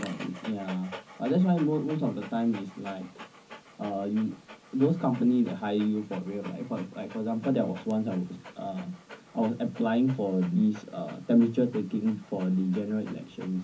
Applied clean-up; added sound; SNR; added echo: none; Dog; 19 dB; reverberation time 0.3 s.